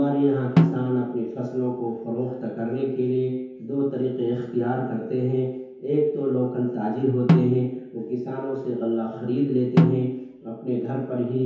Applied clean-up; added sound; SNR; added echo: none; Snare drum; 1 dB; reverberation time 1.0 s.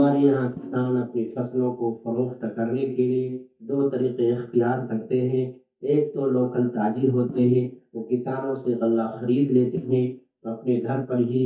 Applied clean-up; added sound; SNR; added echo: neural mask model DeepFilterNet 3.